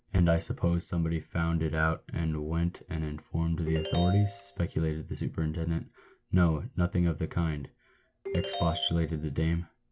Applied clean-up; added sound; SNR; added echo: none; Ringtone; 9 dB; none.